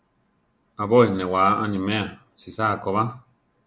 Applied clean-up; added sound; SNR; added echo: none; none; none; none.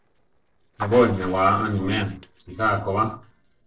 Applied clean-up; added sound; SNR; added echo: neural separator model SepFormer DNS4.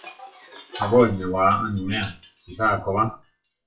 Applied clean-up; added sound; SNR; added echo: classical method WPE with log-MMSE.